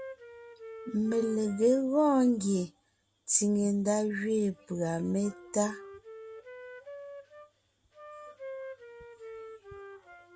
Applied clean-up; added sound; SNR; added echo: none; Wind instrument, woodwind instrument; 17 dB; none.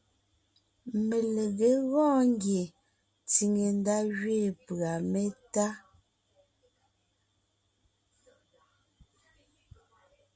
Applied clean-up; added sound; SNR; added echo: none; none; none; none.